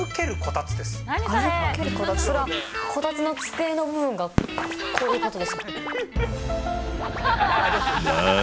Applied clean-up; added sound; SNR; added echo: none; Fireworks + Guitar; 9 dB; none.